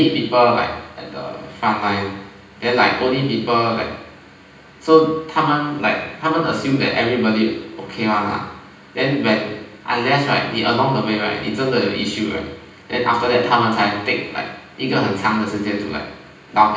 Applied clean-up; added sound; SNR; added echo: none; none; none; reverberation time 0.9 s.